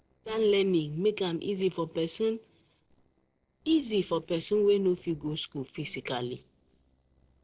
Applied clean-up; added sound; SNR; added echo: neural separator model SepFormer DNS4.